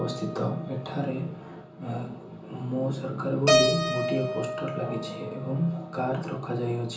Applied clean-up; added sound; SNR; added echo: none; Keyboard (musical); 2 dB; reverberation time 0.7 s.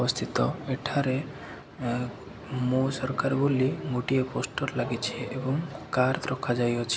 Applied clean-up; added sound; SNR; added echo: none; none; none; none.